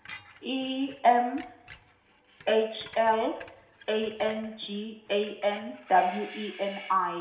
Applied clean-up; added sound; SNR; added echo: none; Screech; 20 dB; reverberation time 0.7 s.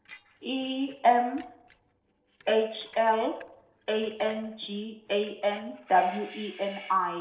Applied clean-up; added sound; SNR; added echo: neural separator model SepFormer DNS4.